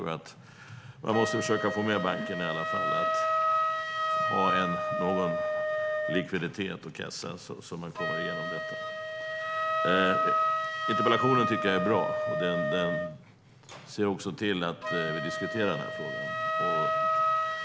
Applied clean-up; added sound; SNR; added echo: none; Wind instrument, woodwind instrument; -2 dB; none.